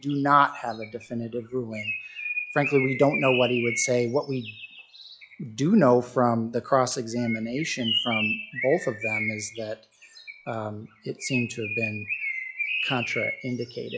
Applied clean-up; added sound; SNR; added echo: classical method log-MMSE.